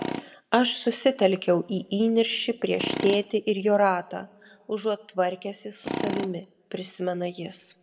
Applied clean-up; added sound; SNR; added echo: none; Tools; 9 dB; reverberation time 1.8 s.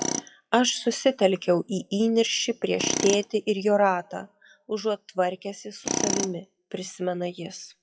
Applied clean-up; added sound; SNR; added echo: classical method WPE with log-MMSE.